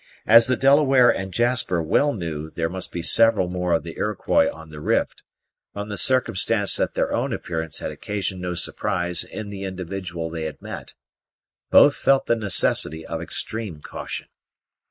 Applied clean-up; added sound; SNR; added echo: neural mask model Resemble Enhance denoiser.